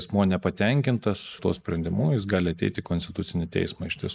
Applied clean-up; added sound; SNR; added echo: neural mask model Resemble Enhance denoiser.